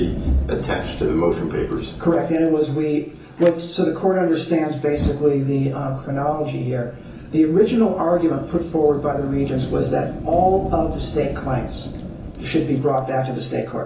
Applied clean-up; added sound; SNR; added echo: none; Fire; 11 dB; reverberation time 0.7 s.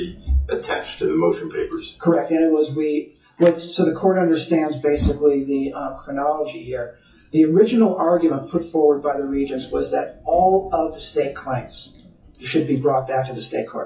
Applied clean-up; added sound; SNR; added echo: classical method WPE with log-MMSE.